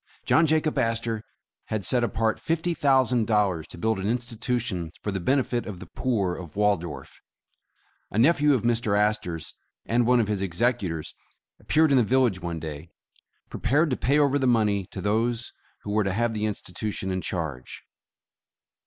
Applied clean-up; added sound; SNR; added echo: none; none; none; none.